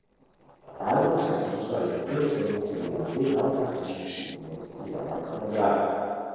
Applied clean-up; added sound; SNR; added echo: neural separator model SepFormer DNS4.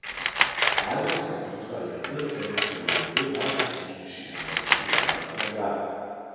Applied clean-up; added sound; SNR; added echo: none; Tools; -4 dB; reverberation time 2.2 s.